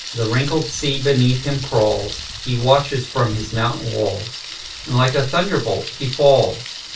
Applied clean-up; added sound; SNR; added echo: none; Thunder; 12 dB; reverberation time 0.2 s.